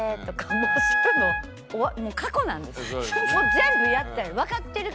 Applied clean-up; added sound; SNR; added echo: none; Wind instrument, woodwind instrument; -2 dB; none.